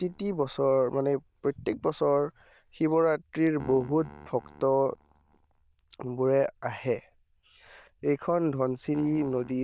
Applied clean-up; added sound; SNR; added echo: neural diffusion model UNIVERSE++.